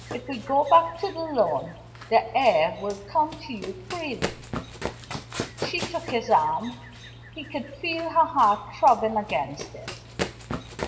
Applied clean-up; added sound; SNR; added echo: none; Run; 11 dB; reverberation time 1.0 s.